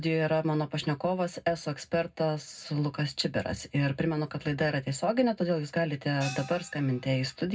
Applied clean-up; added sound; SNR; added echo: none; Gong; 15 dB; reverberation time 0.3 s.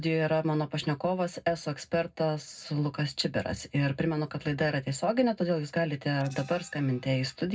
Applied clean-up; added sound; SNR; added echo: neural separator model SepFormer DNS4.